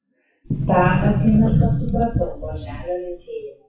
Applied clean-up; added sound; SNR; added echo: classical method WPE with log-MMSE.